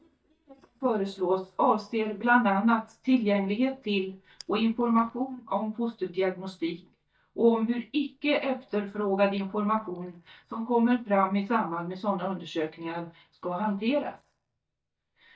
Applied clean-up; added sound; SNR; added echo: neural mask model DeepFilterNet 3.